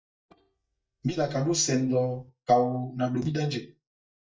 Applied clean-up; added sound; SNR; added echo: neural mask model DeepFilterNet 3.